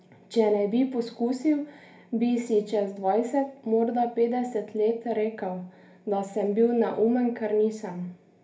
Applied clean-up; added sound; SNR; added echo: none; none; none; reverberation time 0.3 s.